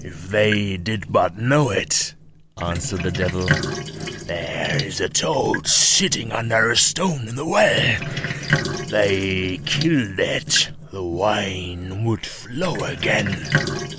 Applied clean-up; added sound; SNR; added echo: none; Sink (filling or washing); 7 dB; none.